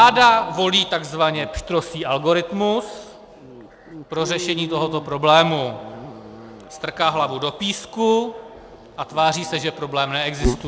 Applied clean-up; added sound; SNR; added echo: none; Dog; 13 dB; none.